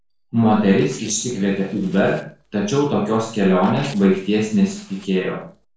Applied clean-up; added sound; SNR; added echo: neural separator model SepFormer DNS4.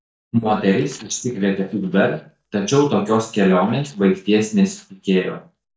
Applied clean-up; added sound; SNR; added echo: neural mask model DeepFilterNet 3.